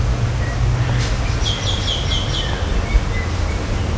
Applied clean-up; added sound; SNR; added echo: none; none; none; none.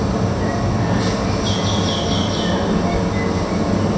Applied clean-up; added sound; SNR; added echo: none; none; none; reverberation time 0.7 s.